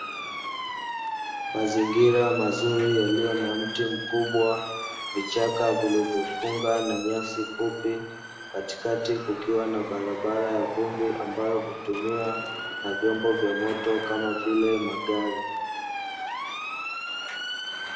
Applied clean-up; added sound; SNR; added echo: none; Motor vehicle (road) / Siren; 7 dB; reverberation time 1.1 s.